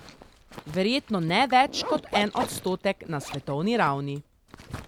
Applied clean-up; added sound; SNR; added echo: none; Zipper (clothing); 11 dB; none.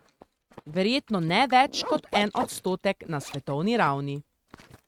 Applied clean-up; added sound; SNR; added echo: neural mask model RNNoise.